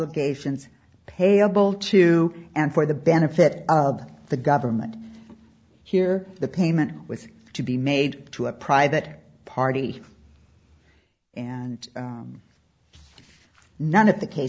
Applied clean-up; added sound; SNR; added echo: none; none; none; none.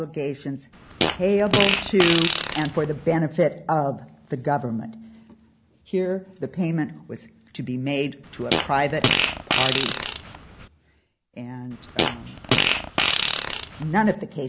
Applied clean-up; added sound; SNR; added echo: none; Fart; -3 dB; none.